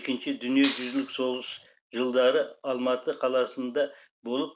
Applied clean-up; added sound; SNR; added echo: none; Clapping; 9 dB; none.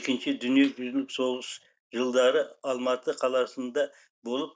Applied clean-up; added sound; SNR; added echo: neural mask model DeepFilterNet 3.